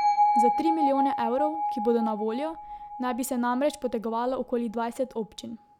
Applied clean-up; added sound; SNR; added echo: none; Bell; 0 dB; none.